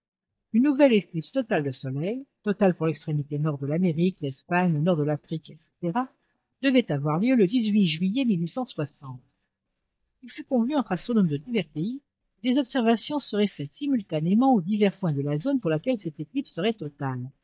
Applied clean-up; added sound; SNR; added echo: neural mask model DeepFilterNet 3.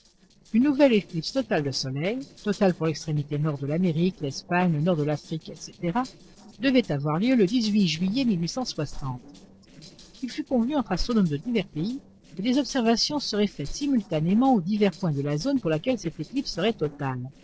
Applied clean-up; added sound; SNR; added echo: neural separator model SepFormer DNS4.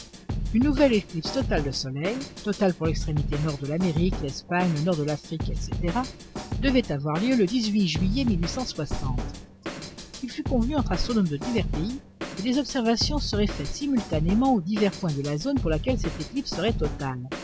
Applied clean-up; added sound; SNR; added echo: none; Drum kit; 6 dB; none.